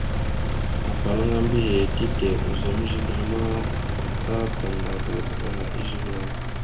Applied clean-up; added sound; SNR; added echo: none; Engine; -4 dB; reverberation time 0.3 s.